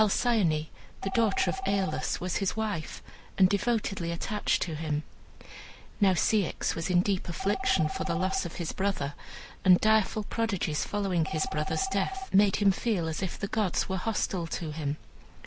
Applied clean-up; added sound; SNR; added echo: none; Telephone; 13 dB; none.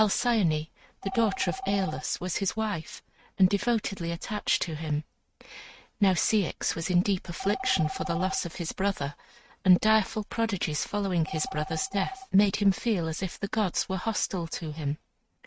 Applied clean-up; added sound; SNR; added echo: neural mask model RNNoise.